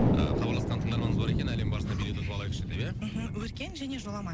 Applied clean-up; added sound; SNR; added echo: none; Thunder; -4 dB; none.